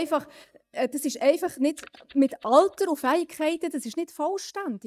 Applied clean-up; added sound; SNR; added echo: neural mask model DeepFilterNet 3.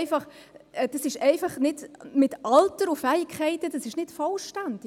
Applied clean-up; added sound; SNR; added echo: none; none; none; none.